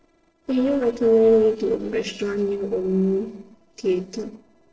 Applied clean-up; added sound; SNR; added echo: neural separator model SepFormer DNS4.